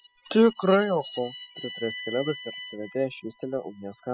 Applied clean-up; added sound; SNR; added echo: classical method spectral subtraction.